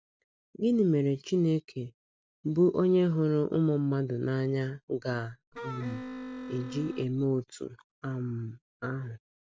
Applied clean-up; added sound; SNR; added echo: none; Wind instrument, woodwind instrument; 10 dB; none.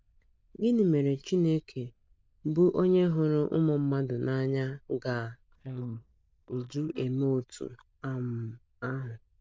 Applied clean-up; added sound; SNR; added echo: neural diffusion model UNIVERSE++.